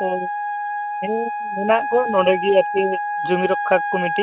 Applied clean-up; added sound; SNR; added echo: none; Wind instrument, woodwind instrument; 3 dB; none.